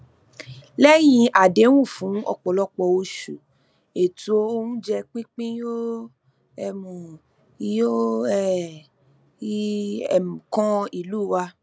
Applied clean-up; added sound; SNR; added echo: none; none; none; none.